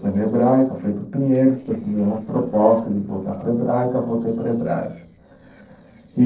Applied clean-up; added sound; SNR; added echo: neural separator model SepFormer DNS4.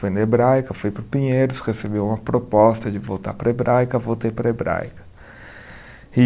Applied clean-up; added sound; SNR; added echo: none; none; none; none.